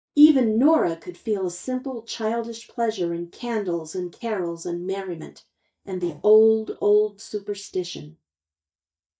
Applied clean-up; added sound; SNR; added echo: neural mask model DeepFilterNet 3.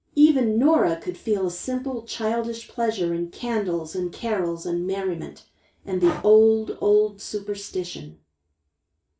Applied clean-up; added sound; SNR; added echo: none; Breathing; 20 dB; reverberation time 0.3 s.